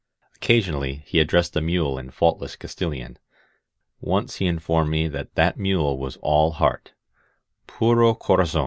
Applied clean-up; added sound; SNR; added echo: none; none; none; none.